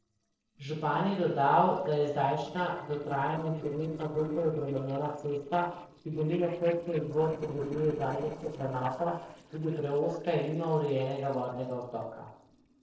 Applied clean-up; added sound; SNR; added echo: neural separator model SepFormer DNS4.